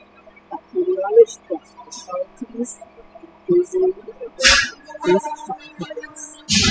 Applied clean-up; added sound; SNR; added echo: classical method spectral subtraction.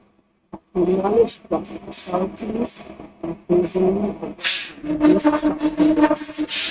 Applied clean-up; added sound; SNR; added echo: neural mask model RNNoise.